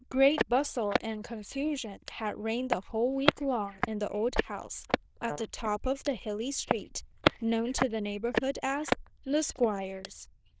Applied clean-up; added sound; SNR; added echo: neural diffusion model UNIVERSE++.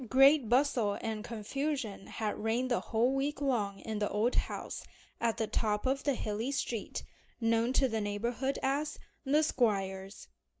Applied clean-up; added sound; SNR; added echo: none; none; none; none.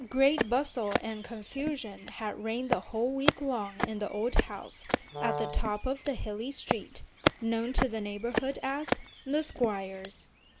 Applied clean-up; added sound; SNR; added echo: none; Walk, footsteps + Brass instrument; 4 dB; none.